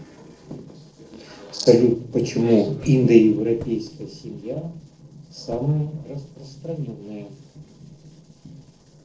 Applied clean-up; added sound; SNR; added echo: neural separator model SepFormer DNS4.